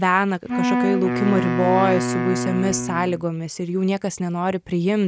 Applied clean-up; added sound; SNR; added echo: none; Wind instrument, woodwind instrument; 2 dB; none.